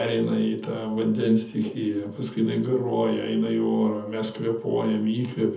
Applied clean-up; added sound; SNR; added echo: none; none; none; reverberation time 0.7 s.